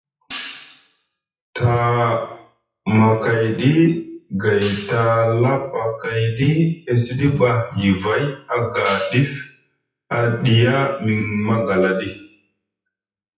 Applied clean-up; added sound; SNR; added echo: classical method WPE with log-MMSE.